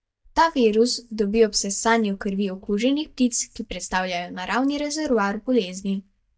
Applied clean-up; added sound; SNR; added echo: neural mask model DeepFilterNet 3.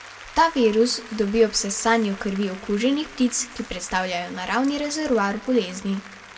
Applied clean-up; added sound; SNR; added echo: none; Applause; 19 dB; reverberation time 0.7 s.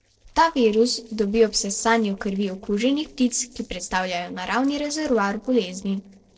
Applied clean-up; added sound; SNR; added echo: neural separator model SepFormer DNS4.